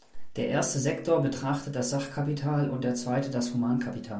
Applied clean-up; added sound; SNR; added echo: none; none; none; none.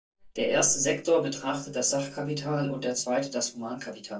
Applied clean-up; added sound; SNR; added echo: neural mask model DeepFilterNet 3.